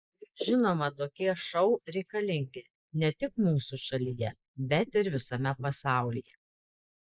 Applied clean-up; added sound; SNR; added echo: neural mask model Resemble Enhance denoiser.